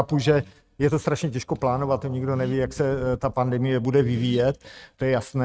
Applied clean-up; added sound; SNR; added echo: neural mask model RNNoise.